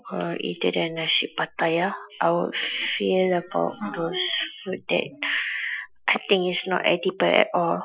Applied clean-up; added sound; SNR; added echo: classical method Wiener filter.